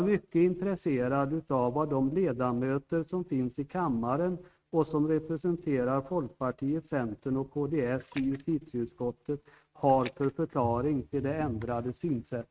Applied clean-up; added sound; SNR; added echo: neural mask model RNNoise.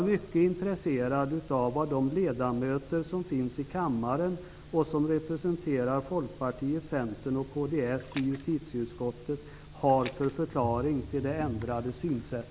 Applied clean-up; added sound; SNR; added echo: none; Splash, splatter; 18 dB; none.